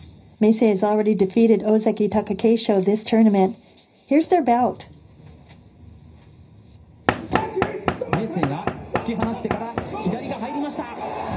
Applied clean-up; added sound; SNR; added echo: none; Knock / Wood; 5 dB; reverberation time 0.4 s.